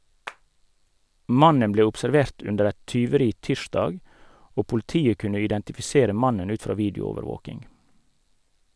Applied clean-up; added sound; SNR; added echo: none; Clapping; 16 dB; none.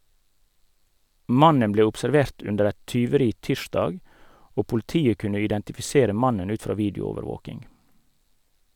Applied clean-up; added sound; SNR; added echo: none; none; none; none.